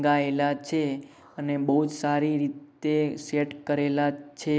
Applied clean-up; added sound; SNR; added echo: none; none; none; none.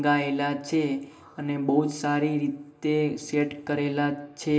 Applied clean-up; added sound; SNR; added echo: none; none; none; reverberation time 0.8 s.